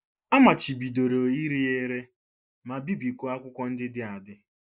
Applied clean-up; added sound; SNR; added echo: neural mask model Resemble Enhance denoiser.